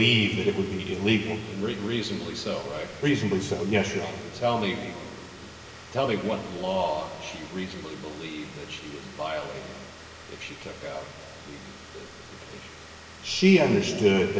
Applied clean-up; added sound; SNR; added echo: none; Car; 17 dB; reverberation time 1.9 s.